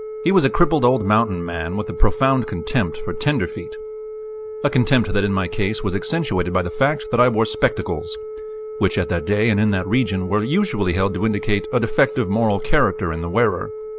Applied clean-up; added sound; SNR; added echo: none; Telephone; 11 dB; none.